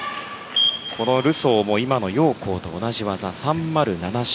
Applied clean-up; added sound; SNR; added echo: none; none; none; none.